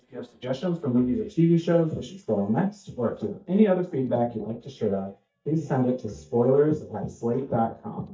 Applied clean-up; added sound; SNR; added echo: neural mask model DeepFilterNet 3.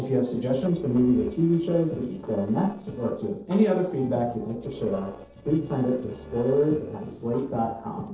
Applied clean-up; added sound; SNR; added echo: neural separator model SepFormer DNS4.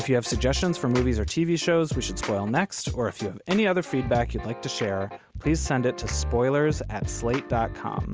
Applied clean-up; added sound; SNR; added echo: none; none; none; none.